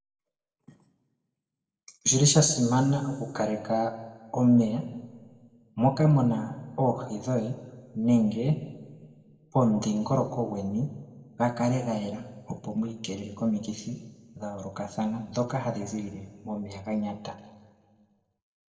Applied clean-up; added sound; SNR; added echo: none; none; none; reverberation time 1.2 s.